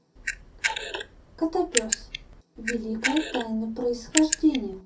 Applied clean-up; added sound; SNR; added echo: none; Camera; 3 dB; reverberation time 0.3 s.